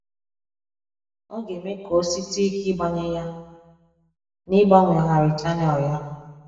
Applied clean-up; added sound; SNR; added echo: none; none; none; reverberation time 1.2 s.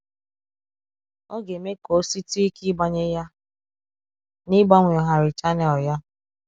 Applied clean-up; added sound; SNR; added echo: none; none; none; none.